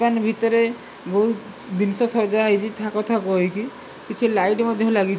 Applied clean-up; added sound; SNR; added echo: none; none; none; none.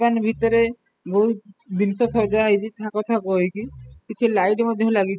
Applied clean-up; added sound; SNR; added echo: classical method spectral subtraction.